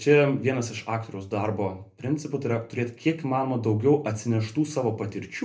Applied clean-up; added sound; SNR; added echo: none; none; none; reverberation time 0.3 s.